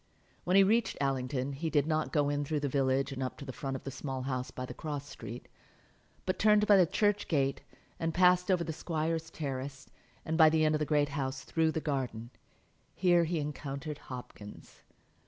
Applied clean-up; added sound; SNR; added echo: none; none; none; none.